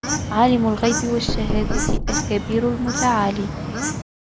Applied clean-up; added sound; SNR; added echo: none; Knock + Bird / Fowl; 2 dB; none.